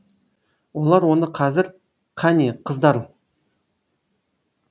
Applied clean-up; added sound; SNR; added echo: none; none; none; none.